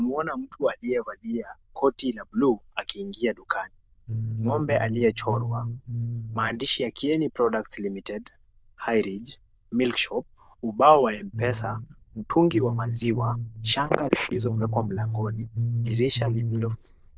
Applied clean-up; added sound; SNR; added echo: neural diffusion model UNIVERSE++.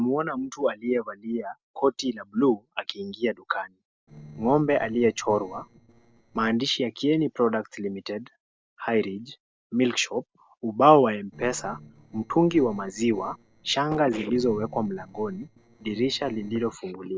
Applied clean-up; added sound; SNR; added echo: neural separator model SepFormer DNS4.